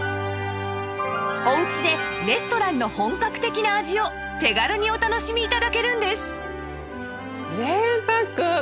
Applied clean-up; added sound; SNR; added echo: none; none; none; none.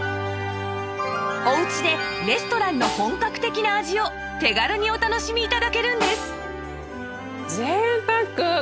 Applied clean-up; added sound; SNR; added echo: none; Snare drum; 12 dB; none.